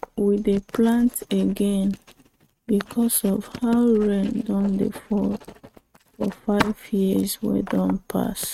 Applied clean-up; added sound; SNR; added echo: neural mask model RNNoise.